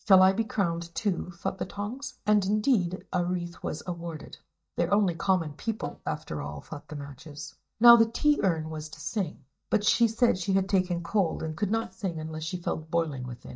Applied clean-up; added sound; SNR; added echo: neural mask model DeepFilterNet 3.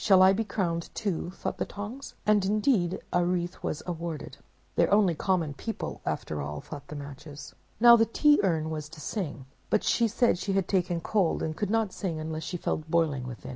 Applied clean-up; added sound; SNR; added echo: none; none; none; none.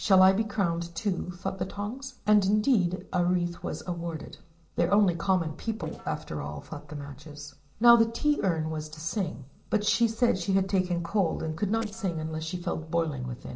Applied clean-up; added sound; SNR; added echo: neural separator model SepFormer DNS4.